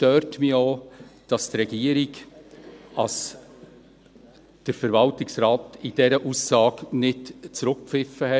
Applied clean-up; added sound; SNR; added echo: none; none; none; none.